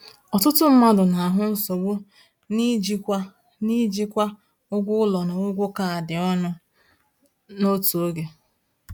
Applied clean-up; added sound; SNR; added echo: none; none; none; none.